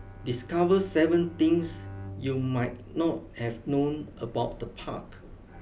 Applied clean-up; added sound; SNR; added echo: none; Bowed string instrument; 17 dB; none.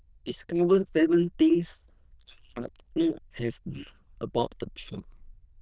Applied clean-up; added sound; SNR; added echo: neural diffusion model UNIVERSE++.